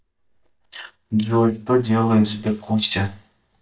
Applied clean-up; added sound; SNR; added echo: neural mask model DeepFilterNet 3.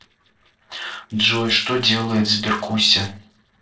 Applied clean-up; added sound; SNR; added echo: neural separator model SepFormer DNS4.